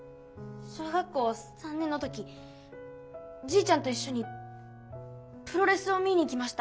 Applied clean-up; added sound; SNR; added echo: none; none; none; none.